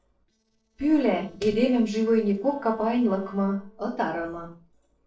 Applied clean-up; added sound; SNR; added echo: neural separator model SepFormer DNS4.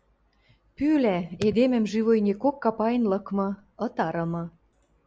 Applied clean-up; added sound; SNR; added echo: none; none; none; none.